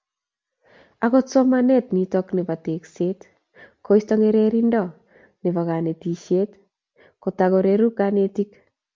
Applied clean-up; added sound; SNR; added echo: none; none; none; none.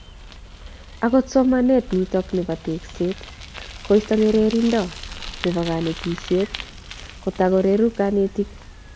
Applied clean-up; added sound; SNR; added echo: none; Bicycle; 15 dB; none.